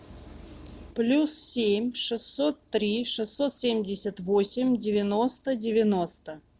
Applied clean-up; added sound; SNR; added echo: none; none; none; none.